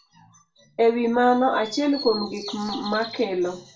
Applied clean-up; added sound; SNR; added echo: none; Bird vocalization, bird call, bird song; 15 dB; reverberation time 0.3 s.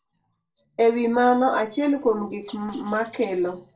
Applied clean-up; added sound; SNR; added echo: neural separator model SepFormer DNS4.